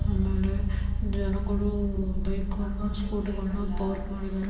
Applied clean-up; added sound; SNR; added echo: none; Bass guitar; 0 dB; reverberation time 1.2 s.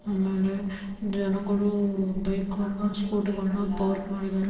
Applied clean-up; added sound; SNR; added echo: neural separator model SepFormer DNS4.